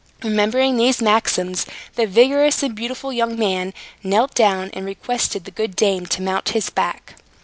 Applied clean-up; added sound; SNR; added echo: none; none; none; none.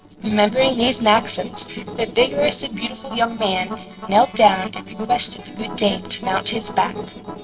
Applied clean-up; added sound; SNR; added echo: neural separator model SepFormer DNS4.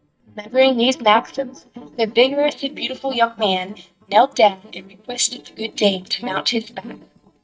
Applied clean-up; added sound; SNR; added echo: neural mask model DeepFilterNet 3.